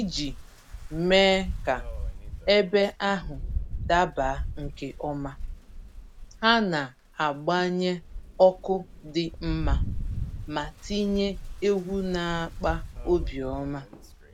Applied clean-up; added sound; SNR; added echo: none; Rain; 7 dB; none.